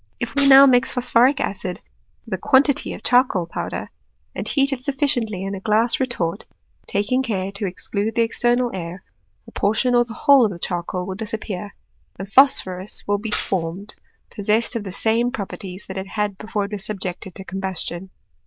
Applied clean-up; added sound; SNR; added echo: neural diffusion model UNIVERSE++.